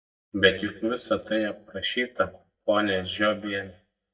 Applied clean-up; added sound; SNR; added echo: neural mask model DeepFilterNet 3.